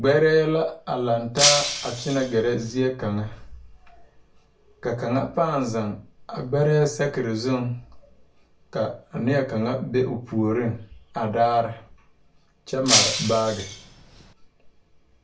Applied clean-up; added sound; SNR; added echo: none; Shatter; 0 dB; reverberation time 0.3 s.